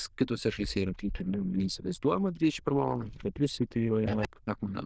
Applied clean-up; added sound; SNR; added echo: neural diffusion model UNIVERSE++.